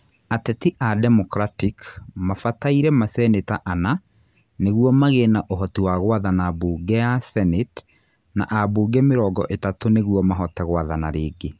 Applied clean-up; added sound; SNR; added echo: none; none; none; none.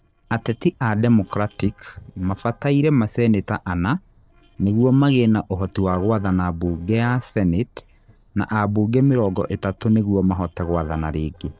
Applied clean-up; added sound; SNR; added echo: neural separator model SepFormer DNS4.